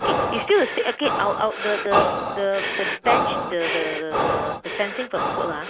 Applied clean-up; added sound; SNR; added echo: none; Breathing; 0 dB; none.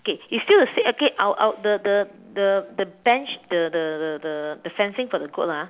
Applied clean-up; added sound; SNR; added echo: none; none; none; none.